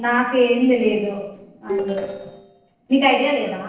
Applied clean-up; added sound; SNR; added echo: neural separator model SepFormer DNS4.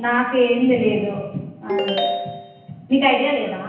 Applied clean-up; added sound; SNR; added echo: none; Ringtone; 4 dB; reverberation time 0.9 s.